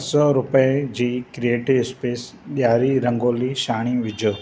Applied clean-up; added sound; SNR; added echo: none; none; none; none.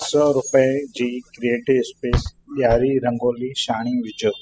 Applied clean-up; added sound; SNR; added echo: classical method spectral subtraction.